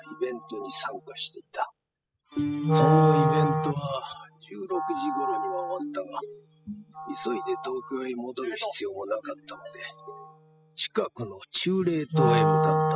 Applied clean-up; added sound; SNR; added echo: classical method spectral subtraction.